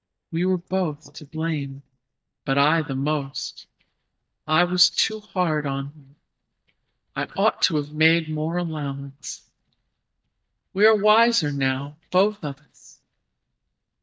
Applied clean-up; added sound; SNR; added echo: neural mask model DeepFilterNet 3.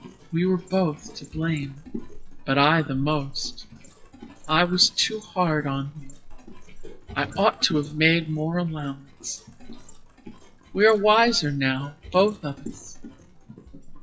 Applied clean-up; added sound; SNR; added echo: classical method WPE with log-MMSE.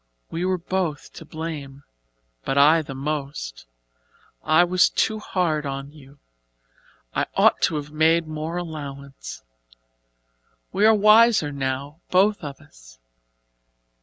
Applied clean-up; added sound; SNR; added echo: none; none; none; none.